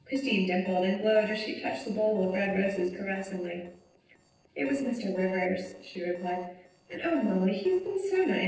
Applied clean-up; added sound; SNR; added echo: neural separator model SepFormer DNS4.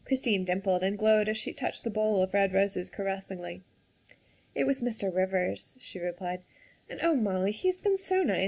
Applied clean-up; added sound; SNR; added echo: none; none; none; none.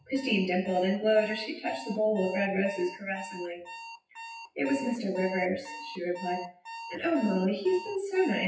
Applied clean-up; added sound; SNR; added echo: classical method WPE with log-MMSE.